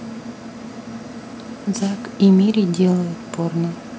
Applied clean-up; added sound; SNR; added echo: none; none; none; none.